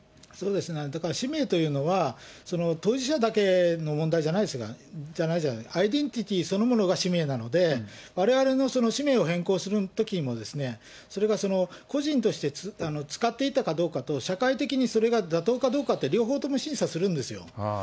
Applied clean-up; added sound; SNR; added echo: none; none; none; none.